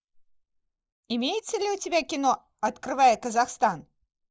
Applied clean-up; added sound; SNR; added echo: neural mask model Resemble Enhance denoiser.